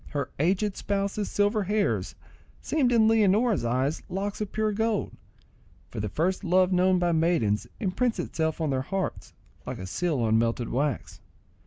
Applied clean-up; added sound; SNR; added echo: none; none; none; none.